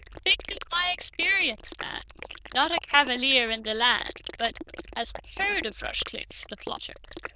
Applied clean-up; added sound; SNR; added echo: neural diffusion model UNIVERSE++.